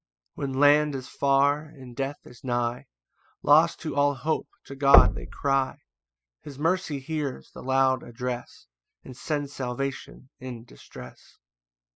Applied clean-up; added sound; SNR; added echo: classical method spectral subtraction.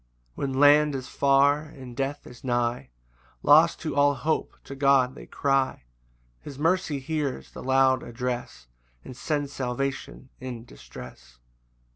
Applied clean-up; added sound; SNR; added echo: none; none; none; none.